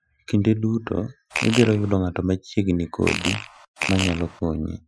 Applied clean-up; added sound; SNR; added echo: classical method Wiener filter.